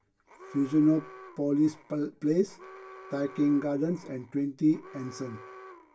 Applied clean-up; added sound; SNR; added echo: none; Alarm; 20 dB; reverberation time 0.2 s.